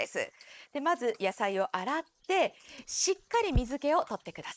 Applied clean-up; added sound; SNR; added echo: neural mask model Resemble Enhance denoiser.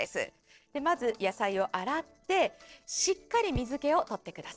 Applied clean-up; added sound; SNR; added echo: neural separator model SepFormer DNS4.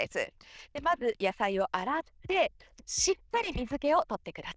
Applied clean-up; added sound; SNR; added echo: neural diffusion model UNIVERSE++.